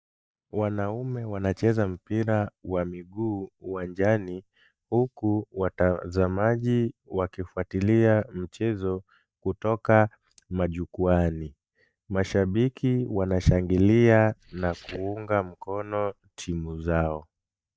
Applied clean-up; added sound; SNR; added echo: neural mask model DeepFilterNet 3.